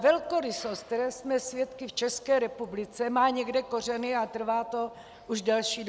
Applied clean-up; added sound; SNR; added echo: none; none; none; none.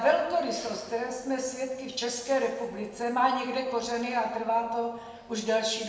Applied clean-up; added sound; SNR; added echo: none; none; none; reverberation time 1.3 s.